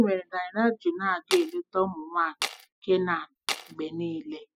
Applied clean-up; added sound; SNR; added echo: classical method spectral subtraction.